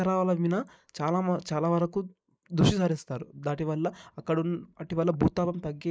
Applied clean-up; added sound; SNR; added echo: neural mask model Resemble Enhance denoiser.